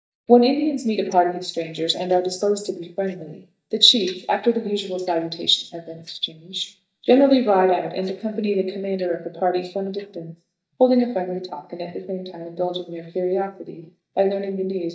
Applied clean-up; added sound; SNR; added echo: neural mask model DeepFilterNet 3.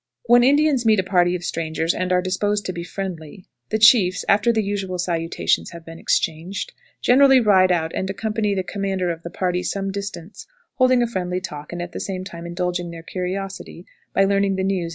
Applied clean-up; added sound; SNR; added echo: none; none; none; none.